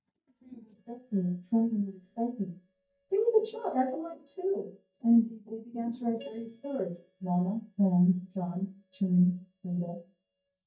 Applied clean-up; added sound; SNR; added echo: neural mask model DeepFilterNet 3.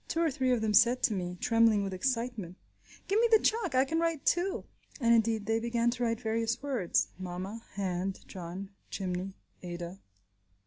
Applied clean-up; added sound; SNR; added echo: none; none; none; none.